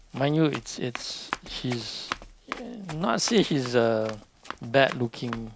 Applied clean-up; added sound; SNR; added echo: none; Run; 14 dB; none.